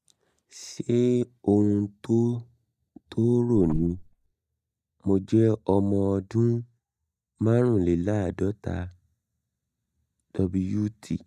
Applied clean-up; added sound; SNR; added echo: neural mask model DeepFilterNet 3.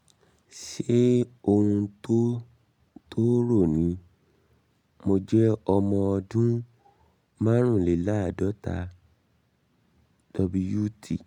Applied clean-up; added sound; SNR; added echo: none; none; none; none.